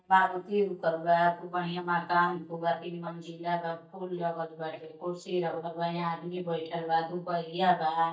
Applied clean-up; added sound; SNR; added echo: neural mask model DeepFilterNet 3.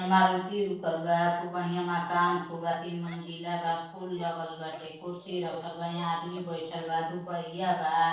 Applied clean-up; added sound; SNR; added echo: neural separator model SepFormer DNS4.